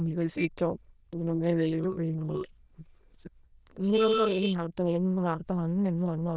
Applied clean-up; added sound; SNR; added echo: neural diffusion model UNIVERSE++.